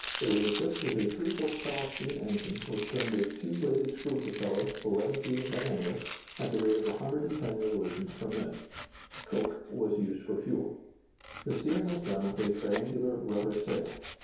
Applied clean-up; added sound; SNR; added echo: none; Domestic sounds, home sounds; 13 dB; reverberation time 2.2 s.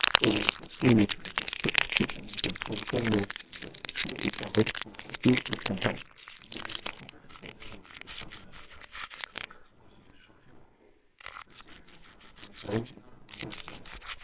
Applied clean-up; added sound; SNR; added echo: neural separator model SepFormer WHAMR!.